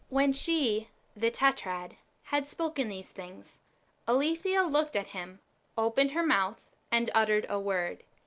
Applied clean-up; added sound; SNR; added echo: none; none; none; none.